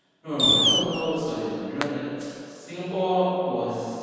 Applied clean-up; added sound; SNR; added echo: none; Fireworks; -1 dB; reverberation time 2.1 s.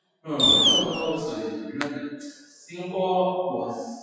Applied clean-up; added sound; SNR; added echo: classical method WPE with log-MMSE.